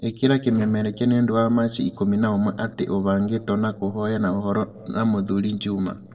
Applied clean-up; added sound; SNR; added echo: neural separator model SepFormer DNS4.